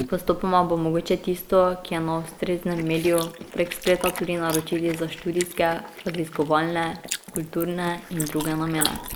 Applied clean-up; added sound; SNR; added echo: neural mask model Resemble Enhance denoiser.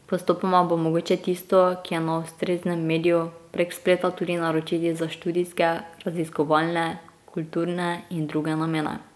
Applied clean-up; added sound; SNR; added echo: none; none; none; none.